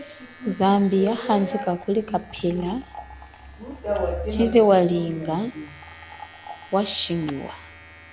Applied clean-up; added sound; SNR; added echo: none; Liquid + Domestic sounds, home sounds; 20 dB; none.